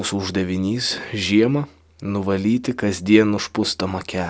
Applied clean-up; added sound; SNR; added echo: none; none; none; none.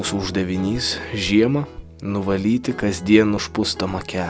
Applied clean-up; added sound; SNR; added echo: none; Guitar; 15 dB; none.